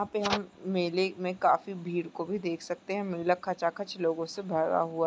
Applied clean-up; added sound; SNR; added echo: none; none; none; none.